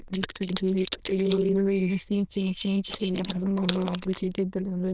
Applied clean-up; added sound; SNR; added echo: neural diffusion model UNIVERSE++.